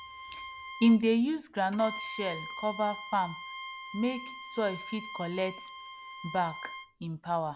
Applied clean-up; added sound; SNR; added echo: none; Bowed string instrument; 11 dB; none.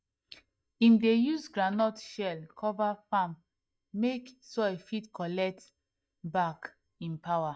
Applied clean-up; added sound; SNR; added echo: neural mask model DeepFilterNet 3.